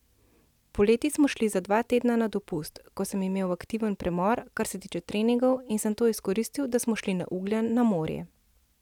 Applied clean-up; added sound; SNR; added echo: none; none; none; none.